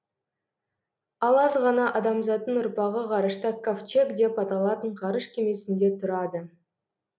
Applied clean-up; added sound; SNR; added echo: none; none; none; none.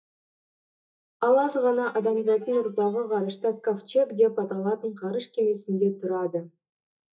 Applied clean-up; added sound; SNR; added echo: neural mask model DeepFilterNet 3.